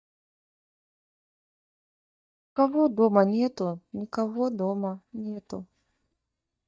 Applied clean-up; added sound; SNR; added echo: neural mask model DeepFilterNet 3.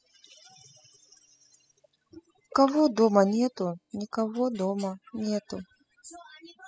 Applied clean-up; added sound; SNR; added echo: classical method spectral subtraction.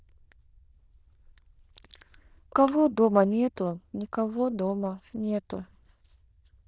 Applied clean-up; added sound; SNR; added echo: neural diffusion model UNIVERSE++.